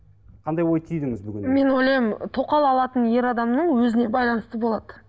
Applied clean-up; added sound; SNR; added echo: none; none; none; none.